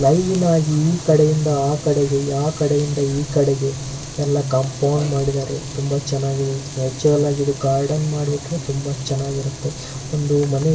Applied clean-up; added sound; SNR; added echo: none; Frying (food); 10 dB; reverberation time 0.1 s.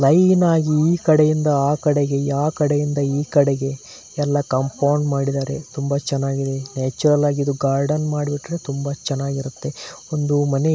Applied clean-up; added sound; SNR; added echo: none; none; none; none.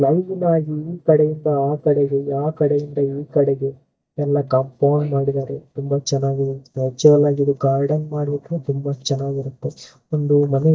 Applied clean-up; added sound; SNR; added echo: neural mask model DeepFilterNet 3.